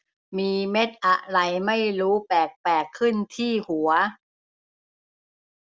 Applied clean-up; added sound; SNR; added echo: none; none; none; none.